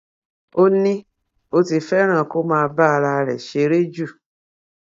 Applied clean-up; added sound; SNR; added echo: neural mask model DeepFilterNet 3.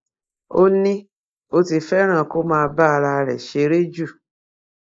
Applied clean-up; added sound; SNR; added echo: neural mask model Resemble Enhance denoiser.